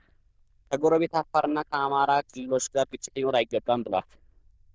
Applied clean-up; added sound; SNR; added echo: neural diffusion model UNIVERSE++.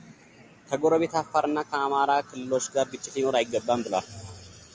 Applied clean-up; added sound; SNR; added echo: none; none; none; none.